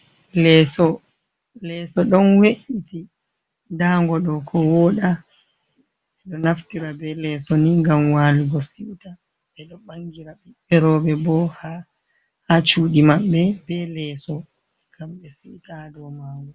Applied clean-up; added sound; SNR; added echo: none; none; none; none.